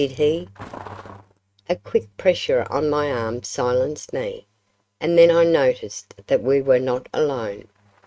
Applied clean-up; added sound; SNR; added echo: neural mask model RNNoise.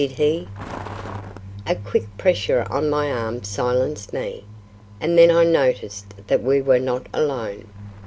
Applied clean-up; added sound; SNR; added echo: none; Truck; 15 dB; none.